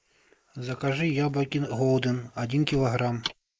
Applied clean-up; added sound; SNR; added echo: neural mask model Resemble Enhance denoiser.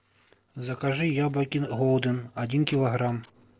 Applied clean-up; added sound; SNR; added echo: neural separator model SepFormer DNS4.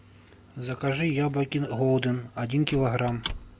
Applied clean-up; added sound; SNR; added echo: none; Squeak / Wood; 16 dB; none.